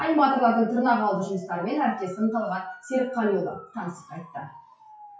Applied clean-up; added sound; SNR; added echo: classical method WPE with log-MMSE.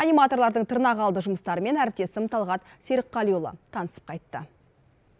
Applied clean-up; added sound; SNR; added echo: none; none; none; none.